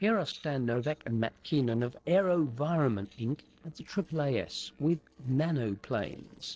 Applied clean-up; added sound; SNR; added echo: neural separator model SepFormer DNS4.